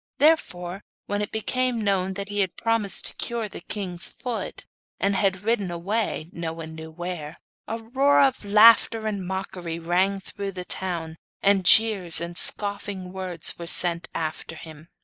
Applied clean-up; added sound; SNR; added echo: neural mask model Resemble Enhance denoiser.